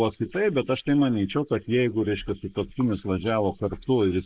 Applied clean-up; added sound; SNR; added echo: neural mask model Resemble Enhance denoiser.